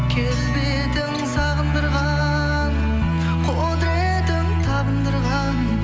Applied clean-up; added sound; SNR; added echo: none; none; none; none.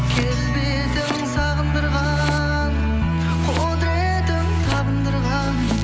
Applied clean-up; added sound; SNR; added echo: none; Domestic sounds, home sounds; 15 dB; none.